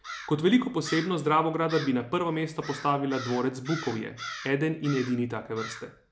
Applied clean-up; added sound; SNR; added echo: none; Crow; 14 dB; none.